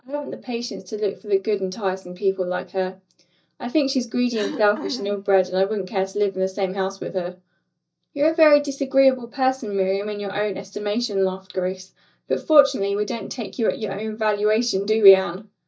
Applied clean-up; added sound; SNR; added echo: neural mask model DeepFilterNet 3.